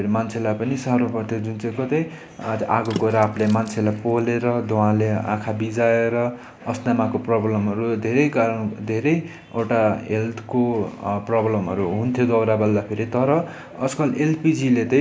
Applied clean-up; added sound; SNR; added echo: none; Water / Splash, splatter; 17 dB; none.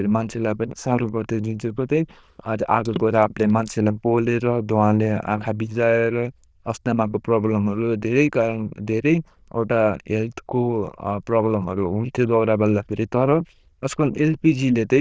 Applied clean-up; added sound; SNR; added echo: neural diffusion model UNIVERSE++.